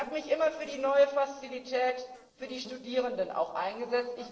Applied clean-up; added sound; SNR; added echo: neural separator model SepFormer DNS4.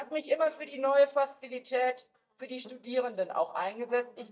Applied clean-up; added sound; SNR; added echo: neural mask model DeepFilterNet 3.